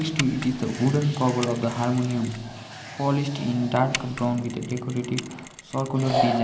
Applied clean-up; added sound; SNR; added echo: none; Mechanisms; 14 dB; none.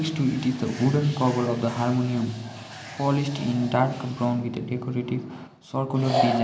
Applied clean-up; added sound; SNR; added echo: none; none; none; none.